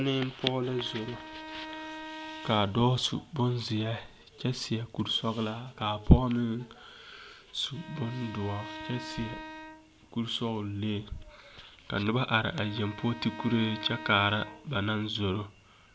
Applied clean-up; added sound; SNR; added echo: none; Bowed string instrument; 14 dB; none.